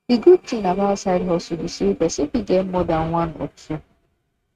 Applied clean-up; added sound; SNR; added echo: neural mask model RNNoise.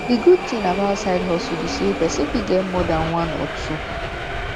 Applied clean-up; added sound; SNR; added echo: none; Subway, metro, underground; 5 dB; none.